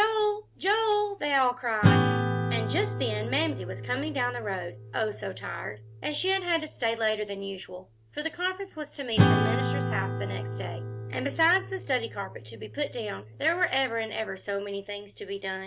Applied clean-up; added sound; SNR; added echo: none; Acoustic guitar / Strum; 1 dB; none.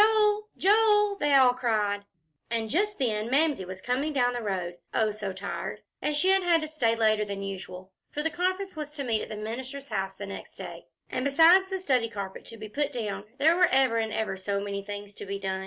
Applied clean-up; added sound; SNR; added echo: none; none; none; none.